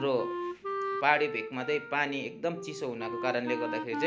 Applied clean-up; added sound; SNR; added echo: none; Wind instrument, woodwind instrument; 5 dB; none.